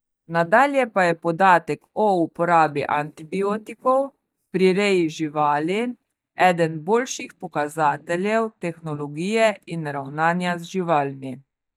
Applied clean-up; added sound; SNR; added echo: neural mask model DeepFilterNet 3.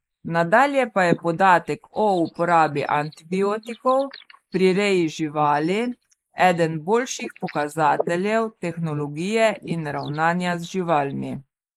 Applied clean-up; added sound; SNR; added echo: neural mask model Resemble Enhance denoiser.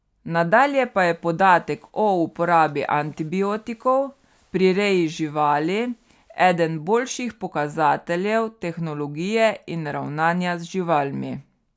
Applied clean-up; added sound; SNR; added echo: none; none; none; none.